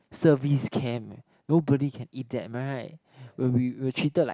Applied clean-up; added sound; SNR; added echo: none; none; none; none.